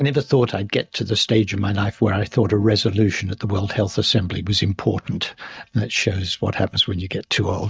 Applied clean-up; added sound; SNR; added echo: neural mask model DeepFilterNet 3.